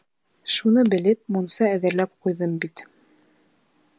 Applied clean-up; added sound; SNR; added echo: none; none; none; none.